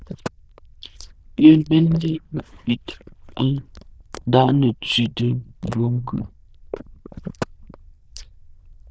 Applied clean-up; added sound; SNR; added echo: neural diffusion model UNIVERSE++.